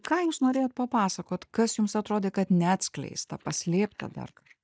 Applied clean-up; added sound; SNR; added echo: neural mask model DeepFilterNet 3.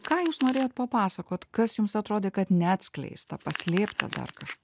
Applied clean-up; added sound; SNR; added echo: none; Domestic sounds, home sounds; 14 dB; none.